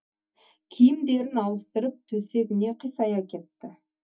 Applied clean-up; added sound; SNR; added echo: neural mask model DeepFilterNet 3.